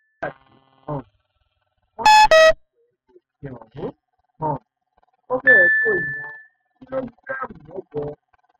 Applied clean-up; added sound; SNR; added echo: classical method spectral subtraction.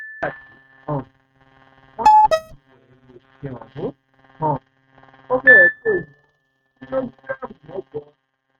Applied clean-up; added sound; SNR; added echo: neural mask model RNNoise.